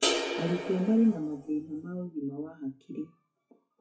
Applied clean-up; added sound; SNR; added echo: classical method WPE with log-MMSE.